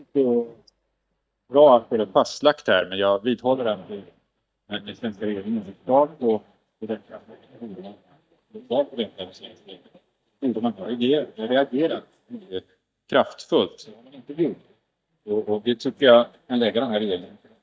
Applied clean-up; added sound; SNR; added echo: neural mask model DeepFilterNet 3.